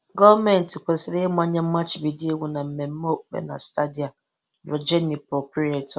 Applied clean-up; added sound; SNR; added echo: none; none; none; none.